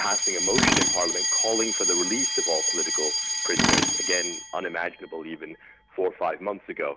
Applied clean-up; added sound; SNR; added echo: none; Tools + Alarm; -4 dB; none.